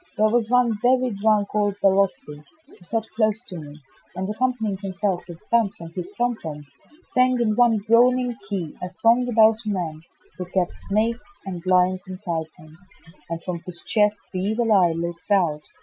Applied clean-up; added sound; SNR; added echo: classical method Wiener filter.